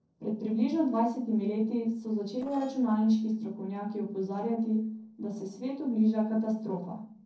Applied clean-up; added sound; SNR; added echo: neural separator model SepFormer DNS4.